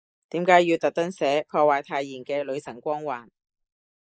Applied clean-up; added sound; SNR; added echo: neural mask model Resemble Enhance denoiser.